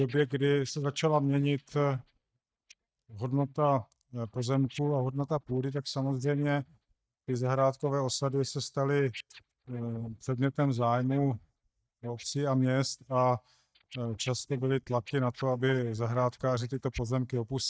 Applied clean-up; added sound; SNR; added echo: neural mask model DeepFilterNet 3.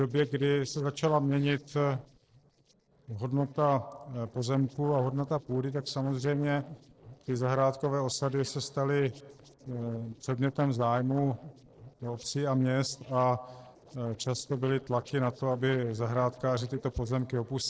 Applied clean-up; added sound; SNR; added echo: neural separator model SepFormer DNS4.